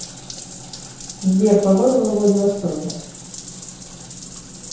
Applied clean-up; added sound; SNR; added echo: none; Bathtub (filling or washing); 15 dB; reverberation time 0.8 s.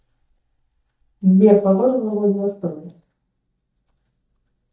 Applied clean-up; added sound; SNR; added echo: neural mask model DeepFilterNet 3.